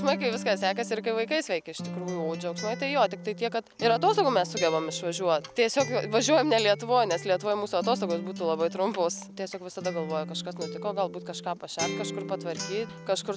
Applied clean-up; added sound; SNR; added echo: none; Acoustic guitar; 10 dB; none.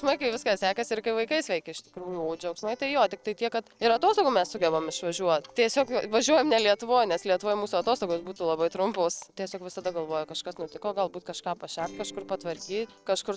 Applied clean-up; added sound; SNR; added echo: neural separator model SepFormer DNS4.